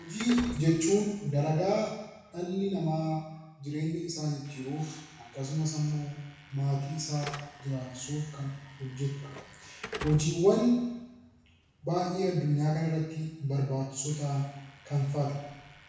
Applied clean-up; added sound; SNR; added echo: none; Slam / Alarm; 17 dB; reverberation time 1.0 s.